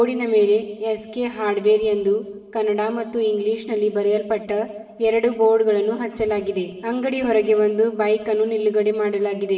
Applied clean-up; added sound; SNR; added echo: none; none; none; reverberation time 1.9 s.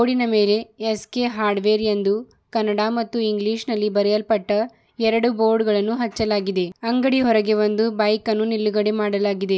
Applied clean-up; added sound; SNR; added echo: none; none; none; none.